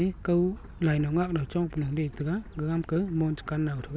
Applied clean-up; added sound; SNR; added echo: none; none; none; none.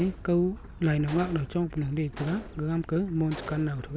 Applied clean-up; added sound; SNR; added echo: none; Gunshot, gunfire; 18 dB; none.